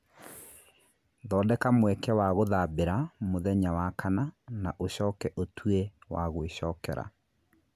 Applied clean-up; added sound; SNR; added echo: none; none; none; none.